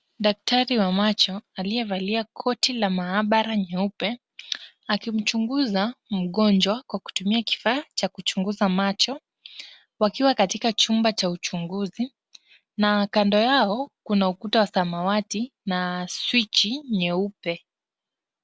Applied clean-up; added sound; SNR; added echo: none; none; none; none.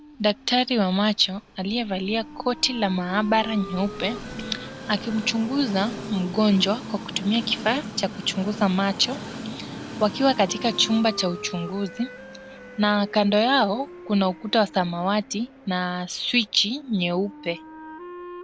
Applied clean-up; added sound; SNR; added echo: none; Wind instrument, woodwind instrument + Train; 13 dB; none.